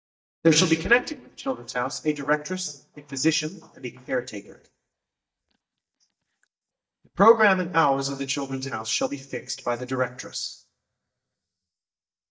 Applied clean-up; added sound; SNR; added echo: neural mask model DeepFilterNet 3.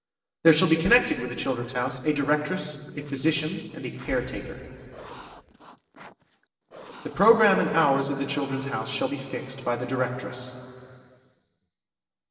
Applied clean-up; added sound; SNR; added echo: neural separator model SepFormer DNS4.